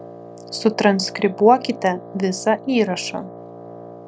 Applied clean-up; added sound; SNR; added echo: none; Wind instrument, woodwind instrument; 16 dB; none.